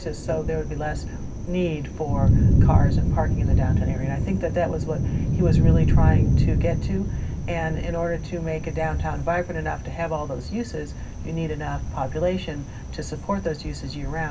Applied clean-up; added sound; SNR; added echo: none; Thunder; -5 dB; reverberation time 0.4 s.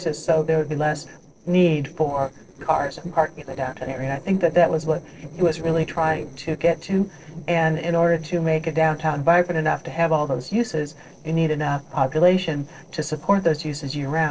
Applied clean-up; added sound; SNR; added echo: neural separator model SepFormer DNS4.